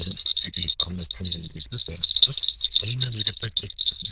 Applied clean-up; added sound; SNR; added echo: neural diffusion model UNIVERSE++.